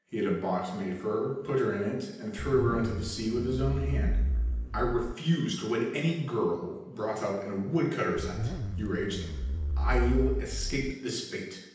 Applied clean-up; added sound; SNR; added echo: none; Zipper (clothing); 0 dB; reverberation time 0.9 s.